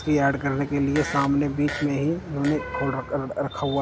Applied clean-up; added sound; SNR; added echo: none; Fart; 13 dB; none.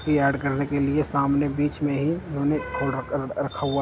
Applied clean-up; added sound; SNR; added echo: none; none; none; none.